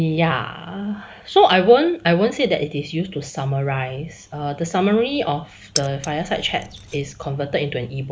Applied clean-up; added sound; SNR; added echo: none; Keys jangling; 12 dB; none.